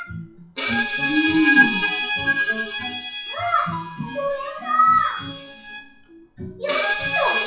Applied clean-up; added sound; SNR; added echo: classical method WPE with log-MMSE.